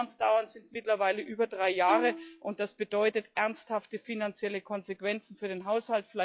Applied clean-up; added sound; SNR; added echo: classical method log-MMSE.